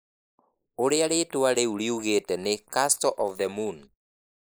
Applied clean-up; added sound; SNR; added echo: neural mask model Resemble Enhance denoiser.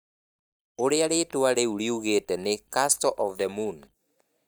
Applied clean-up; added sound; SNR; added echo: neural mask model DeepFilterNet 3.